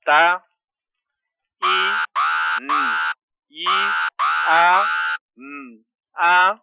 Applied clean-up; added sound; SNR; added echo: classical method Wiener filter.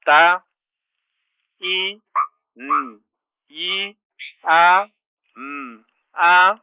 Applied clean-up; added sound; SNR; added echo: neural mask model Resemble Enhance denoiser.